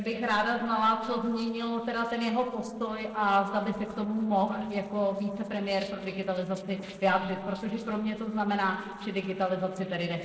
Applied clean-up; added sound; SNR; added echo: neural separator model SepFormer DNS4.